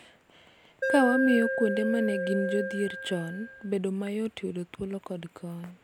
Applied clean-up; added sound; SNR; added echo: none; Alarm; 3 dB; none.